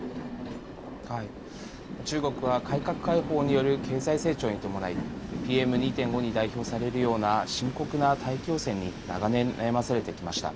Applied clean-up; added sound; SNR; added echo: none; Train; 7 dB; none.